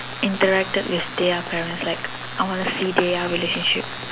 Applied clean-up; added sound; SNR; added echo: none; Applause; 13 dB; none.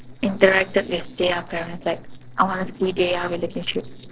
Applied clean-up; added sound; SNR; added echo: neural separator model SepFormer DNS4.